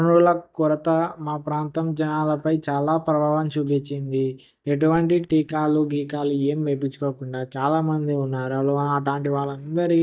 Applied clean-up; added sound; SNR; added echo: neural mask model DeepFilterNet 3.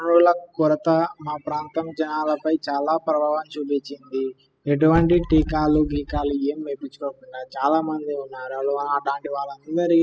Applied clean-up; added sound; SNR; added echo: classical method spectral subtraction.